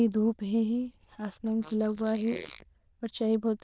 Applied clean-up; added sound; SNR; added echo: neural diffusion model UNIVERSE++.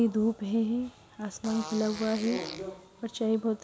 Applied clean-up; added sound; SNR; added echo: none; Fart; 15 dB; none.